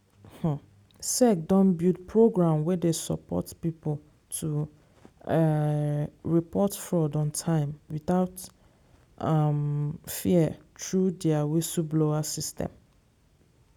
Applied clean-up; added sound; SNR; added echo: none; none; none; none.